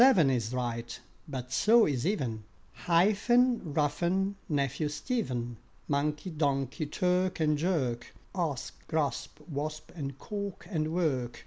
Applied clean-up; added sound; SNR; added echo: none; none; none; none.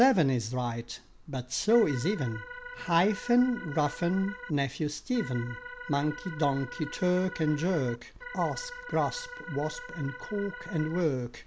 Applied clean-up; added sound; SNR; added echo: none; Organ; 13 dB; none.